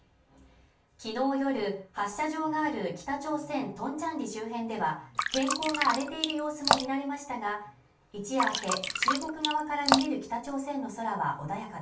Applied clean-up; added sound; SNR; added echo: none; Drip; -2 dB; reverberation time 0.3 s.